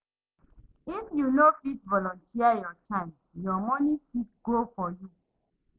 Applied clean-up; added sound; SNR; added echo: none; none; none; none.